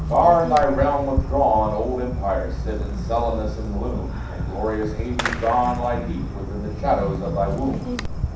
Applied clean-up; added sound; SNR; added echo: none; Fireworks; 4 dB; reverberation time 0.7 s.